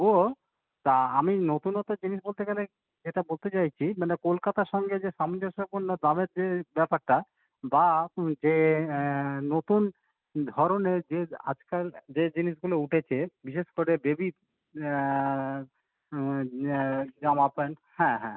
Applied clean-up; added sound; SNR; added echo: none; none; none; none.